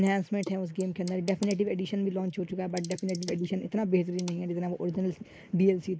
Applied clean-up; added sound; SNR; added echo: neural mask model Resemble Enhance denoiser.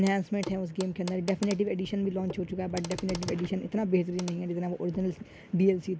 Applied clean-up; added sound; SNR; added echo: none; Clock; 15 dB; none.